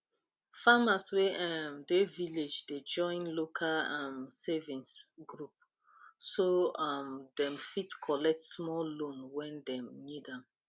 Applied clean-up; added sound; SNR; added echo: none; none; none; none.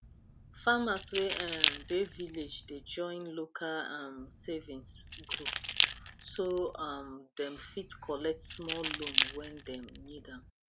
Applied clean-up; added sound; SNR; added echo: none; Keys jangling; -3 dB; none.